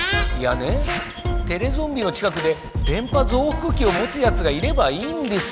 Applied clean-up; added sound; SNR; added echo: none; none; none; none.